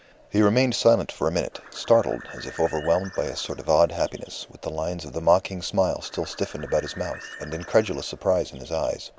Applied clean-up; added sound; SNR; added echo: none; Bird; 19 dB; none.